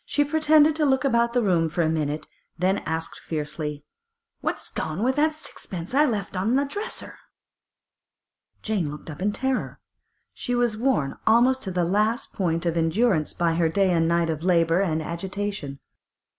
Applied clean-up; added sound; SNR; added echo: none; none; none; none.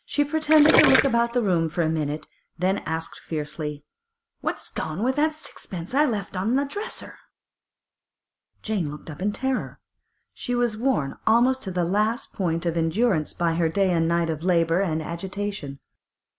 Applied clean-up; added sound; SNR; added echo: none; Gurgling; 4 dB; none.